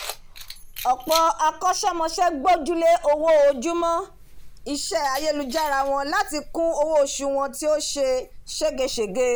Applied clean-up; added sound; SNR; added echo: none; Keys jangling; 15 dB; none.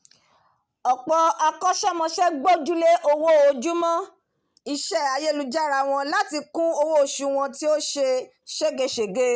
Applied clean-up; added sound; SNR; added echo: none; none; none; none.